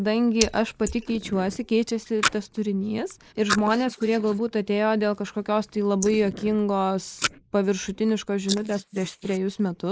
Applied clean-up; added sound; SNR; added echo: neural mask model Resemble Enhance denoiser.